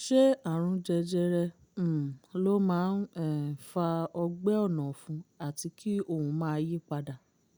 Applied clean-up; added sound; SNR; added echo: none; none; none; none.